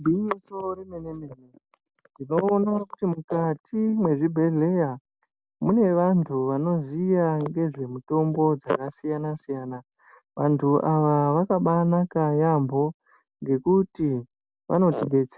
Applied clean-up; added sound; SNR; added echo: none; none; none; none.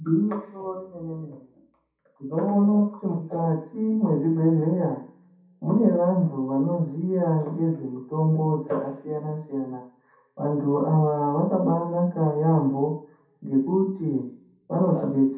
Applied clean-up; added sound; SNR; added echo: none; none; none; reverberation time 0.7 s.